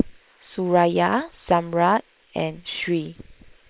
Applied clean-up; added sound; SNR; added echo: neural separator model SepFormer WHAM!.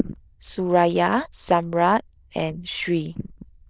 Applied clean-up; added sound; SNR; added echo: neural diffusion model UNIVERSE++.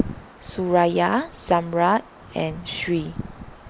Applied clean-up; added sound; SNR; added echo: none; Wind; 12 dB; none.